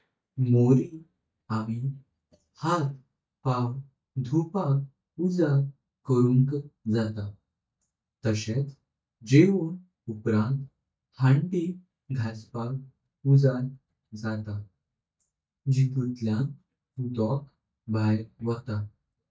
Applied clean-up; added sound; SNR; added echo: neural mask model DeepFilterNet 3.